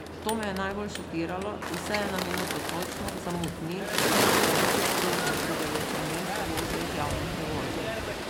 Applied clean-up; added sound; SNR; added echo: none; Bird; -5 dB; none.